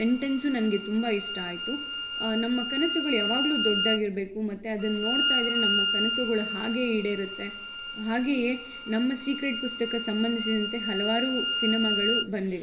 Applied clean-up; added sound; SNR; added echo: none; Bowed string instrument; 2 dB; reverberation time 0.6 s.